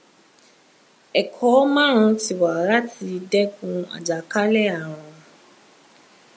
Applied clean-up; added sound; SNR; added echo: none; none; none; none.